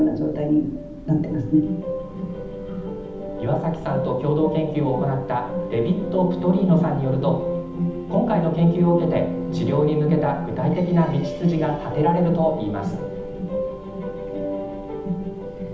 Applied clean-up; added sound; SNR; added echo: none; Train; 19 dB; reverberation time 0.8 s.